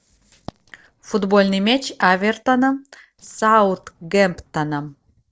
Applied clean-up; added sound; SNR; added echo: neural separator model SepFormer DNS4.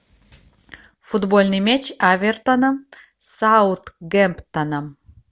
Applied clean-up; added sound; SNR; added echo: none; none; none; none.